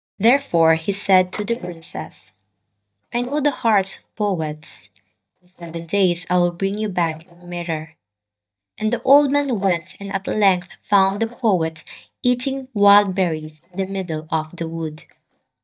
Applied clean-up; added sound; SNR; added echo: neural mask model DeepFilterNet 3.